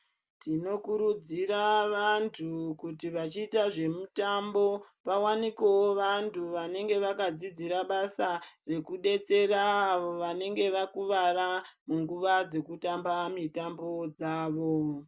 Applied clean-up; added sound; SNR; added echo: none; none; none; none.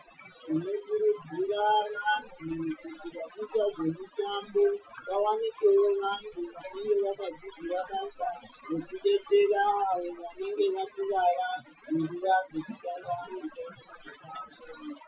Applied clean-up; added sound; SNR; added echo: classical method Wiener filter.